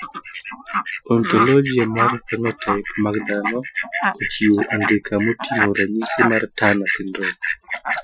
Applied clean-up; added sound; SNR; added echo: classical method Wiener filter.